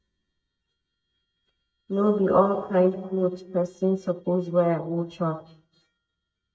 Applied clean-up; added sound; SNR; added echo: neural mask model DeepFilterNet 3.